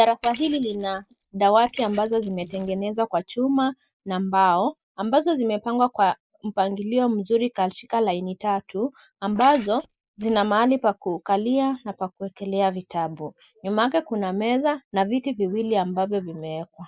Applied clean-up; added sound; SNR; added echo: neural mask model Resemble Enhance denoiser.